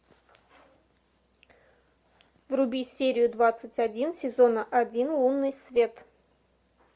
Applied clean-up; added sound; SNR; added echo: none; none; none; none.